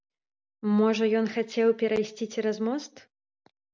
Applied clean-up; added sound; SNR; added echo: none; none; none; none.